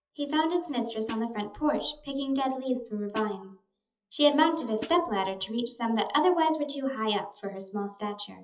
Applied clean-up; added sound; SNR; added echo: classical method WPE with log-MMSE.